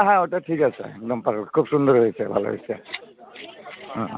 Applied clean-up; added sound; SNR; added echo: none; none; none; none.